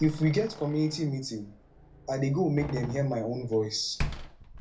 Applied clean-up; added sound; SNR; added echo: none; Slam; 10 dB; reverberation time 0.3 s.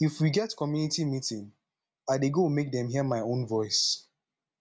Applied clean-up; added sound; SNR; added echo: none; none; none; none.